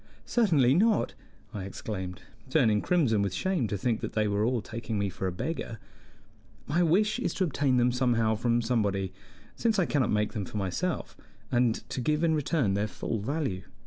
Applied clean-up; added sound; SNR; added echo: none; none; none; none.